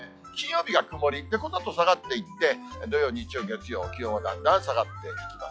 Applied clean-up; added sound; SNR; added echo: classical method log-MMSE.